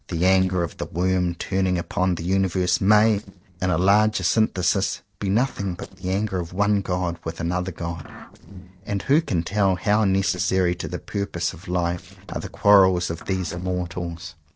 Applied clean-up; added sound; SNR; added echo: neural separator model SepFormer DNS4.